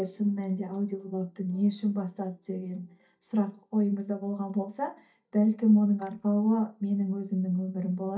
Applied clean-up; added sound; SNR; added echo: neural mask model DeepFilterNet 3.